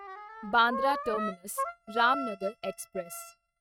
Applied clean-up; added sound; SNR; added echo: neural mask model RNNoise.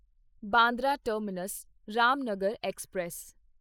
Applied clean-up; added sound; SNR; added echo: neural mask model Resemble Enhance denoiser.